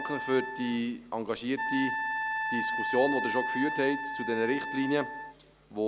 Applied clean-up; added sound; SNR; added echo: none; Wind instrument, woodwind instrument; 3 dB; none.